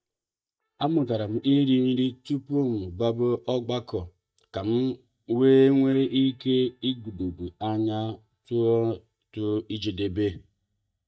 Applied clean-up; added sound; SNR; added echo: neural mask model DeepFilterNet 3.